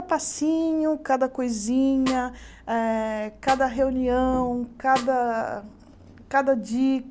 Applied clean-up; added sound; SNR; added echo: none; Snare drum; 17 dB; none.